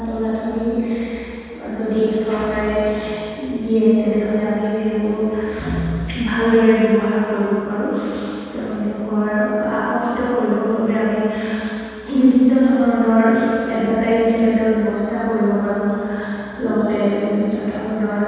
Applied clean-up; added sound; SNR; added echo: none; none; none; reverberation time 2.1 s.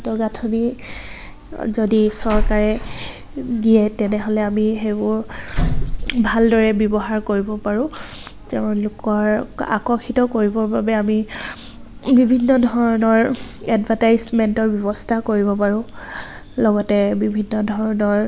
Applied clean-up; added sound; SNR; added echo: none; none; none; none.